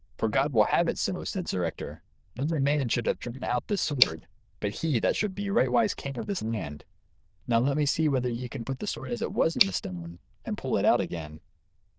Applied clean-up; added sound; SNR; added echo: neural diffusion model UNIVERSE++.